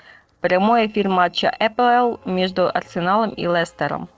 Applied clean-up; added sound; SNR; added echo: neural separator model SepFormer DNS4.